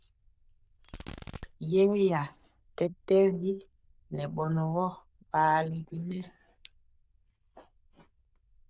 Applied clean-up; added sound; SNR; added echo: neural diffusion model UNIVERSE++.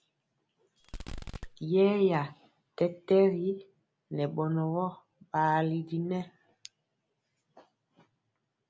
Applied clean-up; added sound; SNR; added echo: none; Fireworks; 10 dB; none.